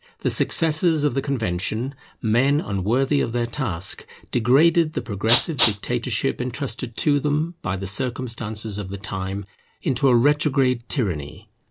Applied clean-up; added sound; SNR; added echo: none; Rattle (instrument); 1 dB; none.